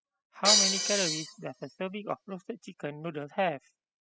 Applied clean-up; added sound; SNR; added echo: classical method spectral subtraction.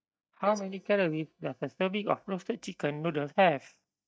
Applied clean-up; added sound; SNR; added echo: neural mask model DeepFilterNet 3.